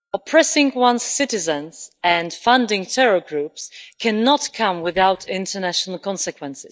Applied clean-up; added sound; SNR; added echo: neural mask model DeepFilterNet 3.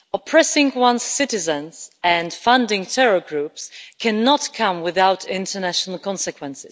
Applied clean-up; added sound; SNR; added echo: none; none; none; none.